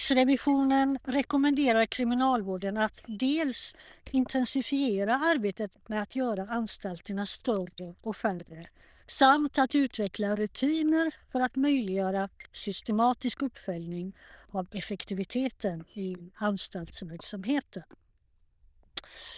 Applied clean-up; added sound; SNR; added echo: neural diffusion model UNIVERSE++.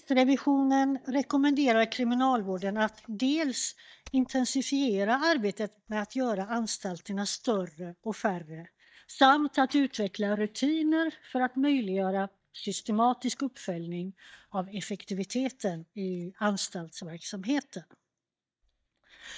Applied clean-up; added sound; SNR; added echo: neural mask model DeepFilterNet 3.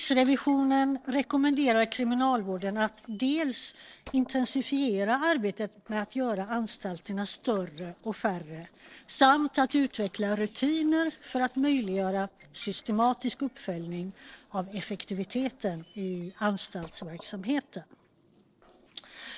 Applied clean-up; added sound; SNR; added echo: neural separator model SepFormer DNS4.